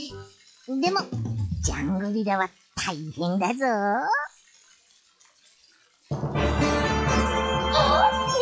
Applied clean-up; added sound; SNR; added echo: classical method log-MMSE.